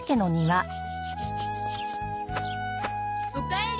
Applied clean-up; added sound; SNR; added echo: none; none; none; none.